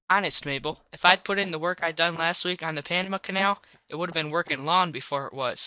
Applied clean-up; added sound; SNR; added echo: neural mask model DeepFilterNet 3.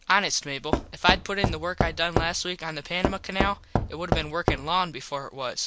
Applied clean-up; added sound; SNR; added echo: none; Knock / Wood; 1 dB; none.